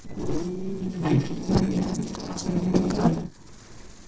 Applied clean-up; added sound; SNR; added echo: neural separator model SepFormer DNS4.